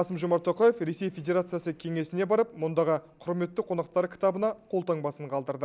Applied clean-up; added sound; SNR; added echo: none; none; none; none.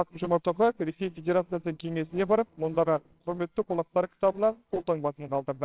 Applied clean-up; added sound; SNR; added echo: neural separator model SepFormer WHAMR!.